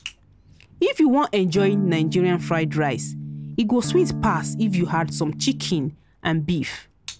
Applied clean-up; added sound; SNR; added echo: none; Electric guitar / Strum; 7 dB; none.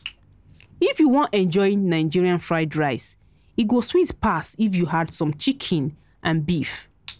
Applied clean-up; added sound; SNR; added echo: none; none; none; none.